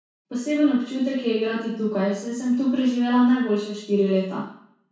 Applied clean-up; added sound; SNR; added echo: none; none; none; reverberation time 0.6 s.